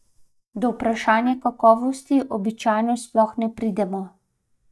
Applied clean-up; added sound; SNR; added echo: neural mask model DeepFilterNet 3.